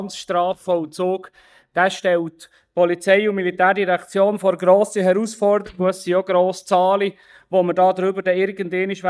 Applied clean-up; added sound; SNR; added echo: neural mask model DeepFilterNet 3.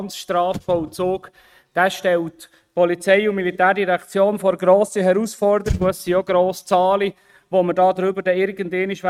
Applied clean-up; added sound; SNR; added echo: neural mask model RNNoise.